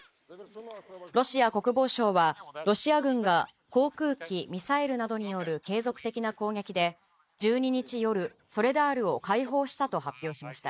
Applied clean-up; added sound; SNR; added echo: neural mask model Resemble Enhance denoiser.